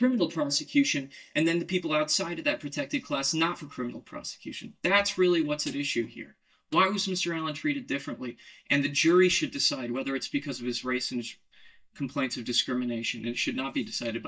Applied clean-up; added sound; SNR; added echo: neural mask model DeepFilterNet 3.